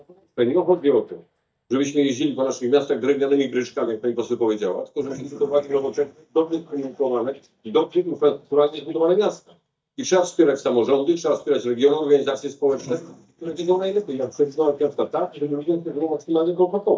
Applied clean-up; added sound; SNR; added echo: neural mask model DeepFilterNet 3.